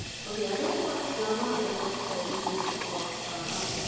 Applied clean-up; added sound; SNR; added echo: none; Sink (filling or washing) / Water tap, faucet; 1 dB; reverberation time 2.2 s.